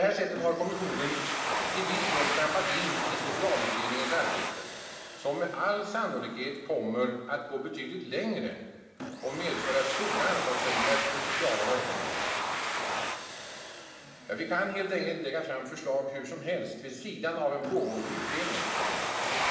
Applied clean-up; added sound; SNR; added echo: none; Domestic sounds, home sounds; 1 dB; reverberation time 1.3 s.